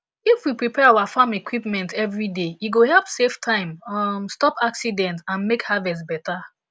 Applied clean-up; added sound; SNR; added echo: none; none; none; none.